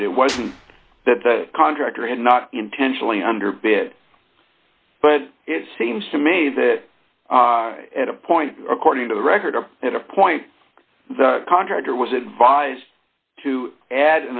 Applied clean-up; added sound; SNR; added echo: none; Clapping / Drum kit; 18 dB; none.